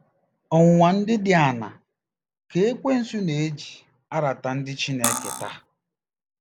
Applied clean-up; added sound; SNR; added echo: none; Cutlery, silverware; 4 dB; none.